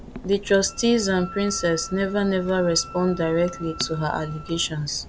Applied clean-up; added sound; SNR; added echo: none; Clock + Wind instrument, woodwind instrument; 15 dB; none.